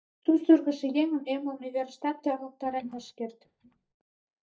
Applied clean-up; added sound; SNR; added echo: neural mask model DeepFilterNet 3.